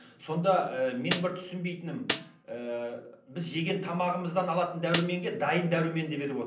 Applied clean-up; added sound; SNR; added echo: none; Snare drum; 6 dB; reverberation time 0.6 s.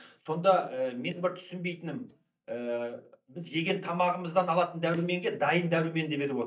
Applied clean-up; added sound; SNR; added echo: neural mask model DeepFilterNet 3.